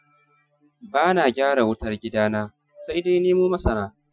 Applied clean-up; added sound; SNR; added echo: classical method Wiener filter.